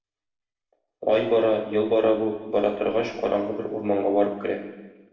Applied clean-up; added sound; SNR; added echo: none; none; none; reverberation time 1.1 s.